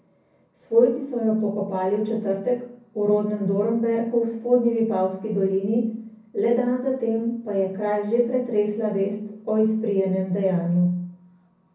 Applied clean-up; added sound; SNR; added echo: none; none; none; reverberation time 0.6 s.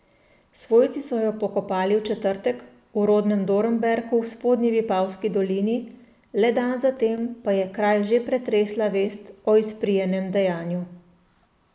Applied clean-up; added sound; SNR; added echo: none; none; none; none.